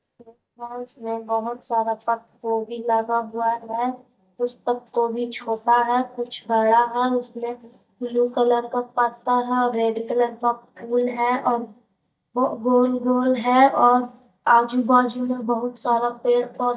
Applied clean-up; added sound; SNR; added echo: neural mask model DeepFilterNet 3.